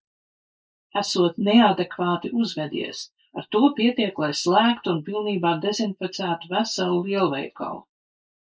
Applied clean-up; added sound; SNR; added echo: neural mask model Resemble Enhance denoiser.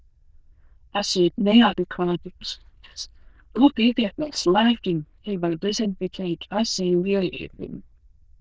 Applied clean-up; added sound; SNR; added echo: neural diffusion model UNIVERSE++.